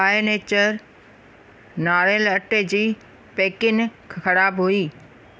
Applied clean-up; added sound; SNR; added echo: none; none; none; none.